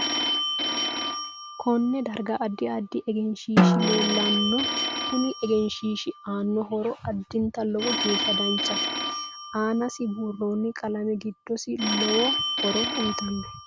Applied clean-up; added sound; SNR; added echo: none; Drum + Telephone; 1 dB; none.